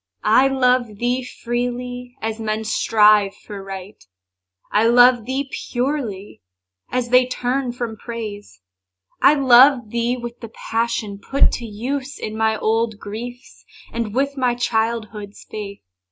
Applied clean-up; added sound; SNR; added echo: none; none; none; none.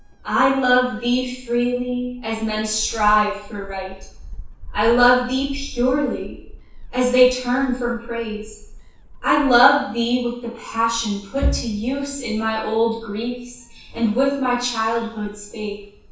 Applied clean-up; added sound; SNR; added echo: none; Gull, seagull; 16 dB; reverberation time 0.7 s.